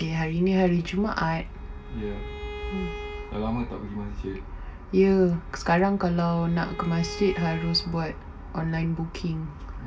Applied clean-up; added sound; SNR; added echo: none; Bowed string instrument; 16 dB; reverberation time 0.2 s.